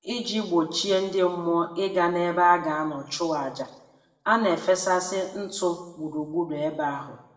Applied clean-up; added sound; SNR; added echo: none; none; none; reverberation time 0.8 s.